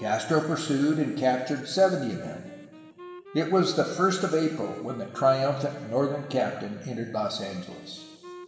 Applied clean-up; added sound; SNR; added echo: none; Wind instrument, woodwind instrument; 19 dB; reverberation time 1.9 s.